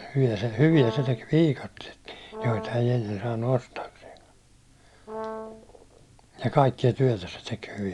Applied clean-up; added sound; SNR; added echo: none; Brass instrument; 12 dB; none.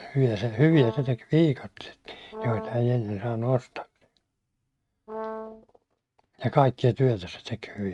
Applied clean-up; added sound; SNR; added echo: neural mask model RNNoise.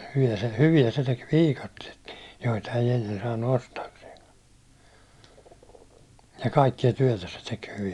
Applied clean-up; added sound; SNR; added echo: none; none; none; none.